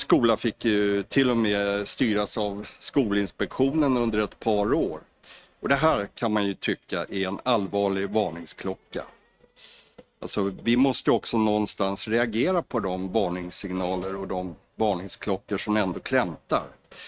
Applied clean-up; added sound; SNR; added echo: neural mask model RNNoise.